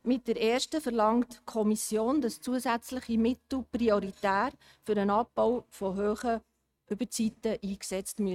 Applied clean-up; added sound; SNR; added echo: neural mask model RNNoise.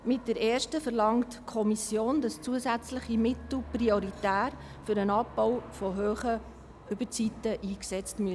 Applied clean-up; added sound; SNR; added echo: none; Aircraft; 17 dB; none.